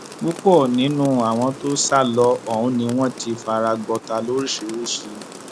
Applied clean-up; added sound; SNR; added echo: none; Rain; 16 dB; none.